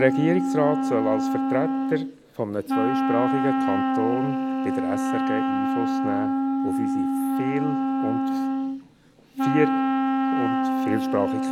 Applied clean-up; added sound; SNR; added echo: none; Wind instrument, woodwind instrument; -4 dB; none.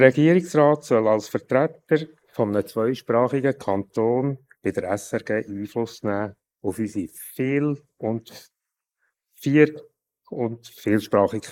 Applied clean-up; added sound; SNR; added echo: neural mask model Resemble Enhance denoiser.